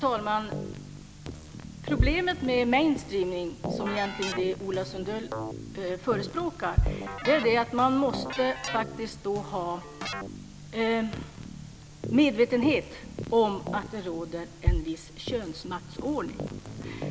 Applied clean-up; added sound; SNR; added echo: none; Bass drum + Keyboard (musical); 6 dB; none.